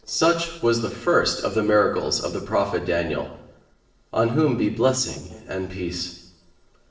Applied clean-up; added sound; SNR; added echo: neural separator model SepFormer DNS4.